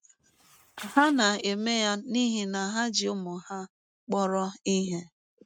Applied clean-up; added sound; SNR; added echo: neural mask model RNNoise.